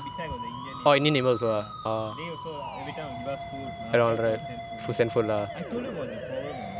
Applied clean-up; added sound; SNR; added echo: none; Musical instrument; 10 dB; none.